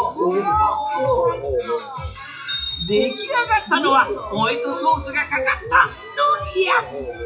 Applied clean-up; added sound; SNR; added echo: classical method WPE with log-MMSE.